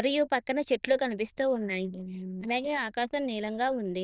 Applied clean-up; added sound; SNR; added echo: neural diffusion model UNIVERSE++.